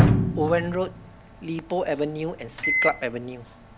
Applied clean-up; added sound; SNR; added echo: none; Microwave oven; -2 dB; none.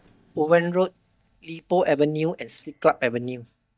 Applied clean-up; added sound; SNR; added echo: neural mask model DeepFilterNet 3.